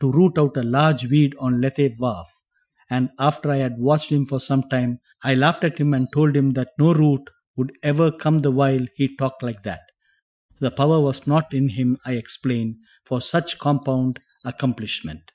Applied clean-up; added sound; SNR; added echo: classical method Wiener filter.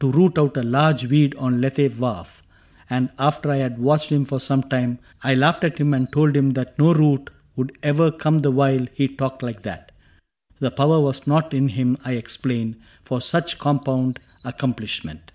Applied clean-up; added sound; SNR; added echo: none; Bird; 13 dB; none.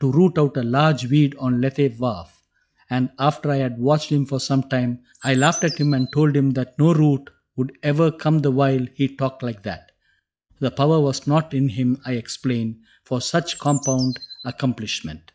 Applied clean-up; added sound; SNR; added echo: classical method log-MMSE.